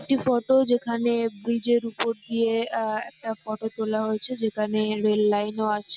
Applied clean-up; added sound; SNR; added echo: none; Wind chime; 20 dB; none.